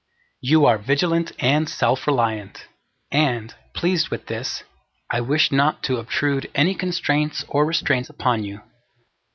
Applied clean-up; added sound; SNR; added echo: none; none; none; none.